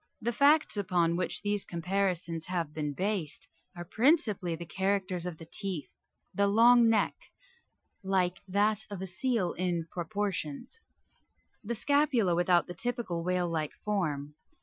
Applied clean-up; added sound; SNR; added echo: classical method Wiener filter.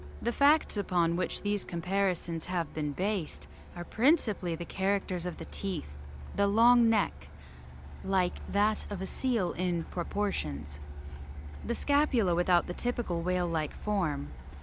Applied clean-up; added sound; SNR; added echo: none; Truck; 12 dB; none.